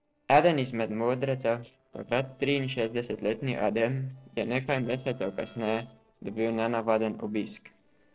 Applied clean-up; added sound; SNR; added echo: neural separator model SepFormer DNS4.